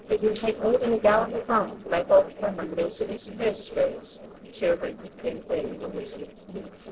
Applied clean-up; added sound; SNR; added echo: neural separator model SepFormer DNS4.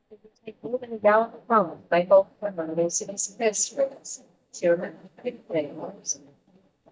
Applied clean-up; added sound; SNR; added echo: neural mask model DeepFilterNet 3.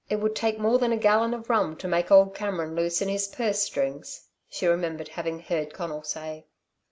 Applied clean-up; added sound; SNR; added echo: none; none; none; none.